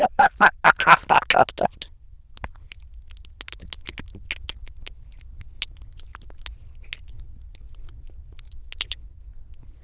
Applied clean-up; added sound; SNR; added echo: neural diffusion model UNIVERSE++.